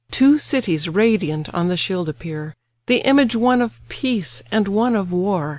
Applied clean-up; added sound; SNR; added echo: none; none; none; none.